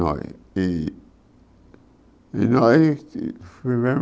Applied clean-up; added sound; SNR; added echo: none; none; none; none.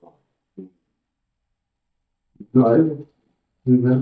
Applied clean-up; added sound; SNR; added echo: neural mask model DeepFilterNet 3.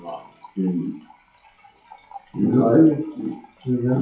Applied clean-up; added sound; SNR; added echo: classical method WPE with log-MMSE.